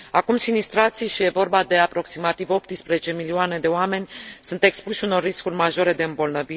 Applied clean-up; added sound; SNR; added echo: none; none; none; none.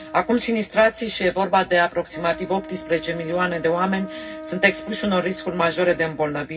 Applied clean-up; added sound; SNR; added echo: none; Wind instrument, woodwind instrument; 16 dB; reverberation time 0.4 s.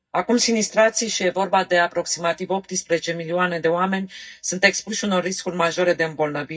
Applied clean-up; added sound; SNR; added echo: neural mask model DeepFilterNet 3.